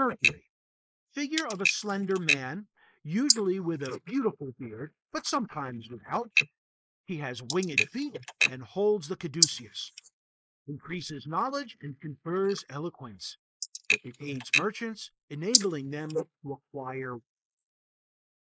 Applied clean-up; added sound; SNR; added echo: neural mask model Resemble Enhance denoiser.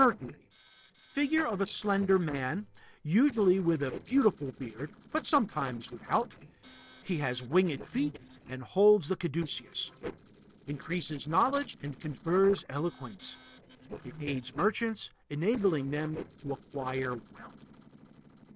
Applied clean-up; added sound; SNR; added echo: neural separator model SepFormer DNS4.